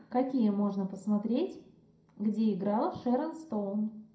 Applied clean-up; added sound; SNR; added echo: none; none; none; reverberation time 0.4 s.